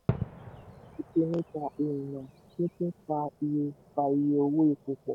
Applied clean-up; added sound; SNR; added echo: none; Fireworks; 11 dB; none.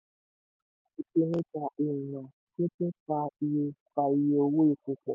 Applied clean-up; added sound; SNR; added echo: none; none; none; none.